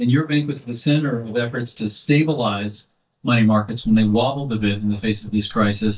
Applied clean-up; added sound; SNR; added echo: neural mask model DeepFilterNet 3.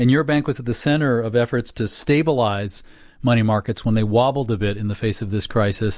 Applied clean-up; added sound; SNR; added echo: none; none; none; none.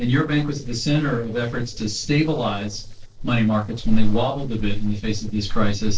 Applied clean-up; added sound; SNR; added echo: neural separator model SepFormer DNS4.